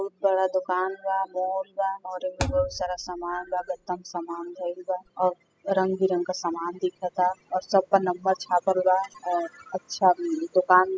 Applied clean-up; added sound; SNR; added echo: classical method spectral subtraction.